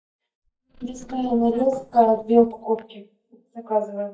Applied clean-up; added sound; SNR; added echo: neural mask model DeepFilterNet 3.